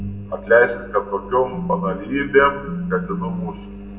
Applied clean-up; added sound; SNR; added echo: none; Telephone; 8 dB; reverberation time 0.6 s.